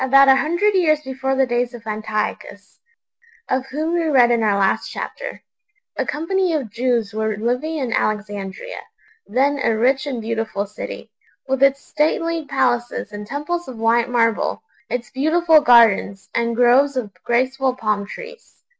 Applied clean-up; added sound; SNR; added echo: none; none; none; none.